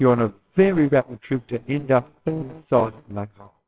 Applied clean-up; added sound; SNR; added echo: neural separator model SepFormer WHAMR!.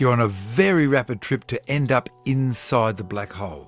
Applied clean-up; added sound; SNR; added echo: none; none; none; none.